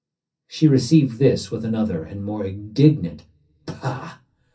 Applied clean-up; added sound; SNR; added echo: none; none; none; reverberation time 0.3 s.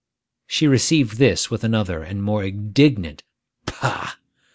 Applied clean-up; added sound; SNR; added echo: none; none; none; none.